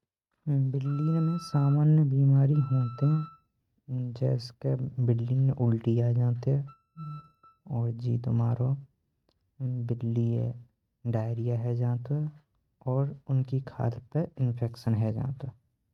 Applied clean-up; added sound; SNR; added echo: neural mask model RNNoise.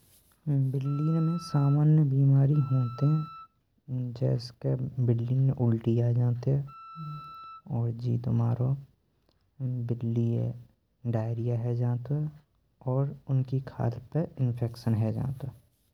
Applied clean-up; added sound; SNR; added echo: none; Wind instrument, woodwind instrument; 19 dB; none.